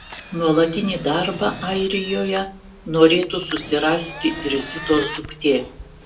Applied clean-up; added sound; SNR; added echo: none; Engine; 7 dB; reverberation time 0.2 s.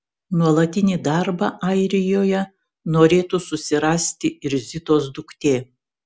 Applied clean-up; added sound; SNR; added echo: none; none; none; none.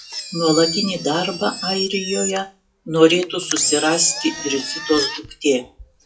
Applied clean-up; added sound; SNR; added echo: classical method WPE with log-MMSE.